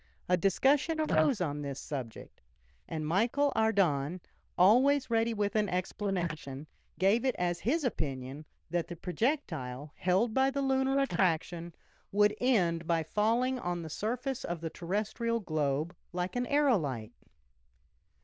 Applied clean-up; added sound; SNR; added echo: neural diffusion model UNIVERSE++.